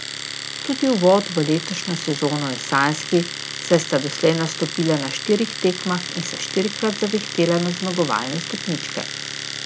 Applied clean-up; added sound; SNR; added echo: none; Domestic sounds, home sounds; 8 dB; none.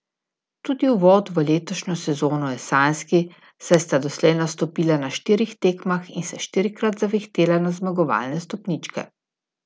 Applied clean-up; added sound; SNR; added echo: none; none; none; none.